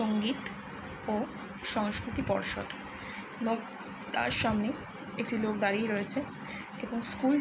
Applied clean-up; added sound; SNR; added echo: none; Chime; 1 dB; none.